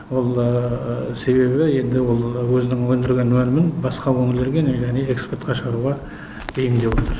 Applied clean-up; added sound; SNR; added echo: none; Crackle; 16 dB; none.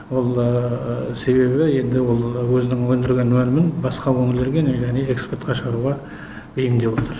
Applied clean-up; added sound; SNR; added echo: none; none; none; none.